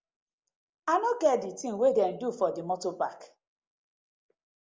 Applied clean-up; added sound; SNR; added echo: none; none; none; none.